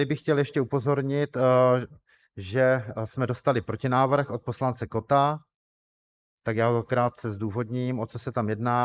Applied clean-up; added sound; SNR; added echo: neural mask model Resemble Enhance denoiser.